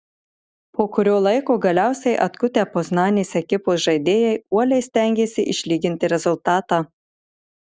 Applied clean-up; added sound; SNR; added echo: none; none; none; none.